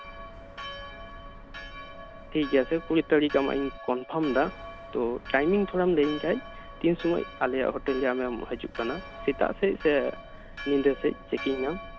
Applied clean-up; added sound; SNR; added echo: none; Church bell + Subway, metro, underground; 13 dB; none.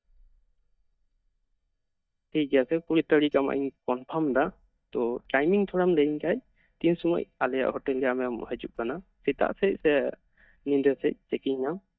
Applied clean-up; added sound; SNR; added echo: neural mask model DeepFilterNet 3.